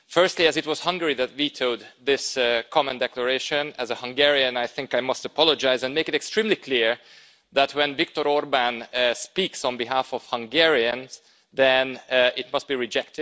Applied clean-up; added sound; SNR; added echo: none; none; none; none.